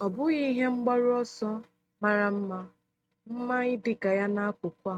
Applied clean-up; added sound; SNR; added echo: neural mask model RNNoise.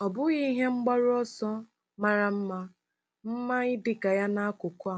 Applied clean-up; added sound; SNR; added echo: none; none; none; none.